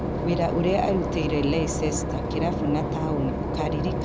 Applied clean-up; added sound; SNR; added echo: none; Engine / Boat, Water vehicle; 0 dB; none.